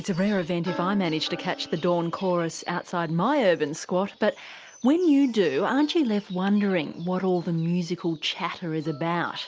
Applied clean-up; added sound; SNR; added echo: none; none; none; none.